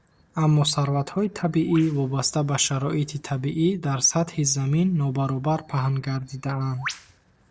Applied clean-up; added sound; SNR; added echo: neural separator model SepFormer DNS4.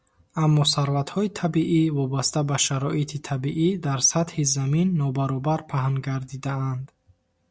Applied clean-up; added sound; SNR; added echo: none; none; none; none.